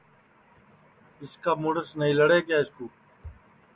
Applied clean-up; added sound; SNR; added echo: none; none; none; none.